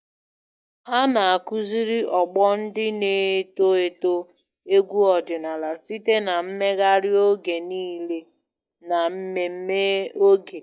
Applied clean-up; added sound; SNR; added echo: neural mask model DeepFilterNet 3.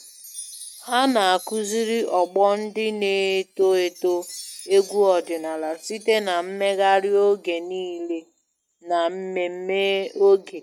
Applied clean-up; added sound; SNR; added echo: neural mask model RNNoise.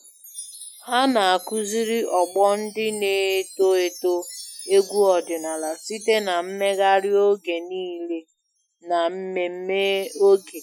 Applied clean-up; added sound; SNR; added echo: classical method Wiener filter.